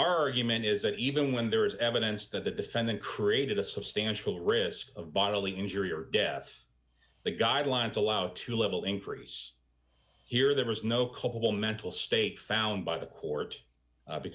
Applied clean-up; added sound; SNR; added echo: none; none; none; none.